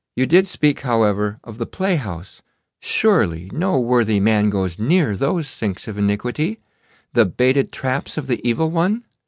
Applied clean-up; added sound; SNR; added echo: none; none; none; none.